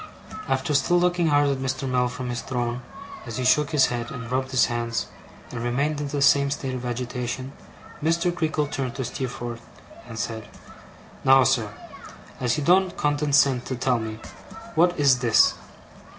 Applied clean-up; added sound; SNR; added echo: none; none; none; none.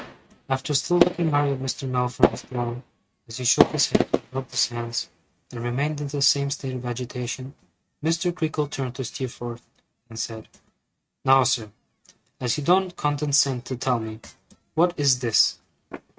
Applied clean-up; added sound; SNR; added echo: neural mask model RNNoise.